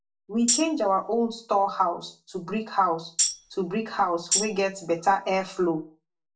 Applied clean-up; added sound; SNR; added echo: none; Tambourine; 3 dB; reverberation time 0.3 s.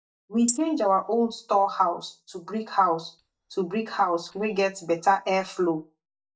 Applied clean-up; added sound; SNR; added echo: neural mask model DeepFilterNet 3.